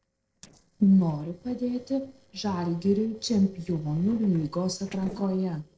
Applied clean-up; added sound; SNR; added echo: neural separator model SepFormer DNS4.